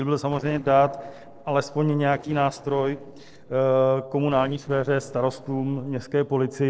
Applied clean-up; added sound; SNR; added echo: neural separator model SepFormer DNS4.